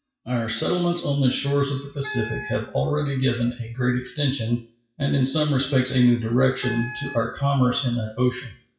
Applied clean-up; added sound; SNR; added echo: classical method WPE with log-MMSE.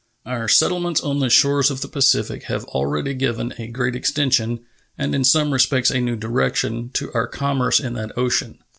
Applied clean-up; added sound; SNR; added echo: none; none; none; none.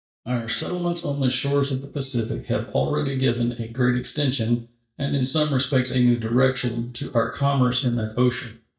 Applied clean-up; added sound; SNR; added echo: neural mask model DeepFilterNet 3.